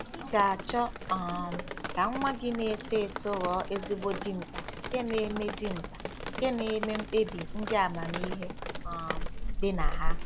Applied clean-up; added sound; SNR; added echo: none; Drip; 1 dB; none.